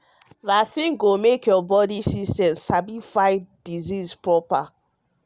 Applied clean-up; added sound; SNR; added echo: none; none; none; none.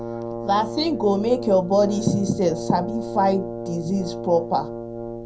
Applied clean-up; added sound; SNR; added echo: none; Brass instrument; 8 dB; reverberation time 0.2 s.